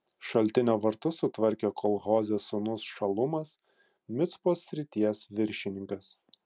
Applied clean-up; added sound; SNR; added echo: none; none; none; none.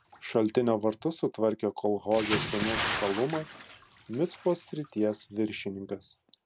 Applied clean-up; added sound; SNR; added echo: none; Bathtub (filling or washing) / Splash, splatter; 9 dB; none.